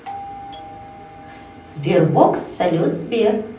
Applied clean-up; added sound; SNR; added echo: none; Doorbell; 17 dB; reverberation time 0.6 s.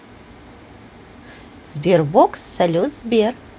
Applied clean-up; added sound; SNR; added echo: none; none; none; none.